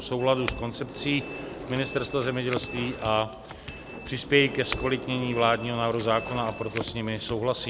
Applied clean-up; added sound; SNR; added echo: none; Train + Chink, clink / Domestic sounds, home sounds; 11 dB; none.